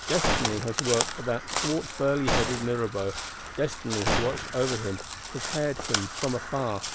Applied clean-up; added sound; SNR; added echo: none; Crow + Gunshot, gunfire; 1 dB; none.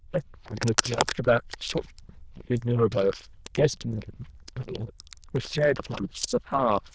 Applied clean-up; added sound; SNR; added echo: neural diffusion model UNIVERSE++.